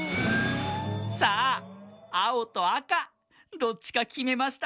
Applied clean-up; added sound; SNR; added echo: none; none; none; none.